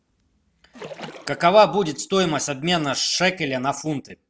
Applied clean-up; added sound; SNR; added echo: none; Splash, splatter; 17 dB; none.